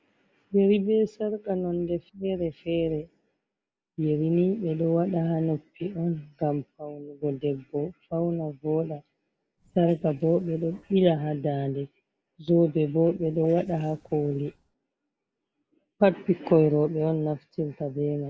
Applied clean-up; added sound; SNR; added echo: neural mask model Resemble Enhance denoiser.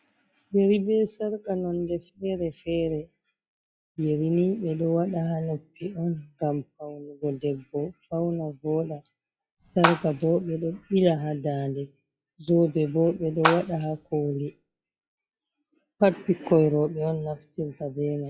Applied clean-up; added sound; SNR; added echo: classical method log-MMSE.